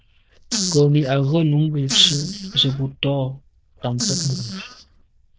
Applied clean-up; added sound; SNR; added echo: neural diffusion model UNIVERSE++.